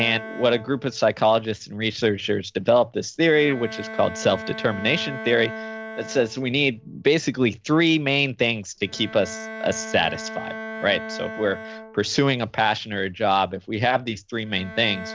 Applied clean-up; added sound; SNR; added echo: none; Bowed string instrument; 14 dB; none.